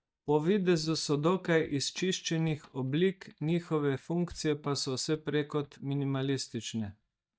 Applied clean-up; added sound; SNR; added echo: neural mask model DeepFilterNet 3.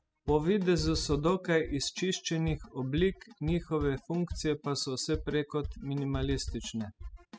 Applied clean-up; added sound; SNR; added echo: classical method spectral subtraction.